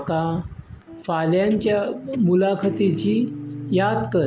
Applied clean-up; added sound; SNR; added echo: none; Guitar; 12 dB; none.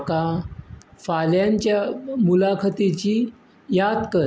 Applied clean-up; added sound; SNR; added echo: none; none; none; none.